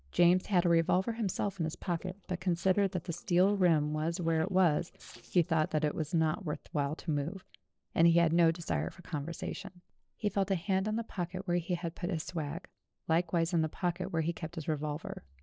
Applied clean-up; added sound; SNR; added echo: neural separator model SepFormer DNS4.